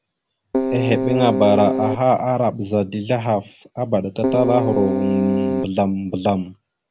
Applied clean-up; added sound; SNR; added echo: none; Keyboard (musical); 1 dB; none.